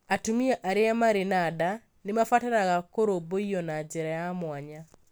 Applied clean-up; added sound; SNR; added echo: none; none; none; none.